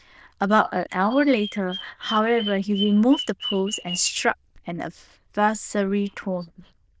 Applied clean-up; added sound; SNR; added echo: neural diffusion model UNIVERSE++.